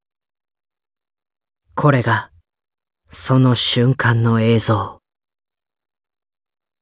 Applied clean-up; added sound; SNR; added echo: none; none; none; none.